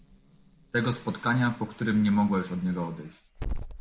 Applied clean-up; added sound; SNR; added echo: none; Growling / Hiss; 12 dB; none.